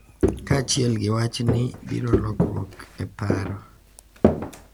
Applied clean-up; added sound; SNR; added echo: none; Bowed string instrument + Walk, footsteps; 0 dB; none.